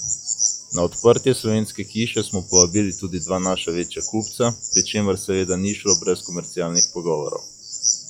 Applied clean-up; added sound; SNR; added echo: classical method log-MMSE.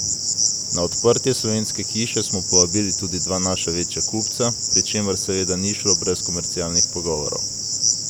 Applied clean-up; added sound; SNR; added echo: none; Cricket; -1 dB; none.